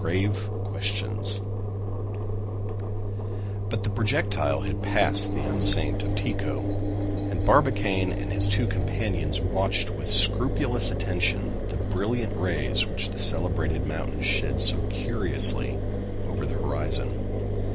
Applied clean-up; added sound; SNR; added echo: none; Engine; -3 dB; none.